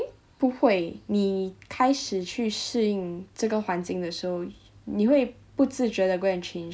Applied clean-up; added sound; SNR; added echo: none; none; none; none.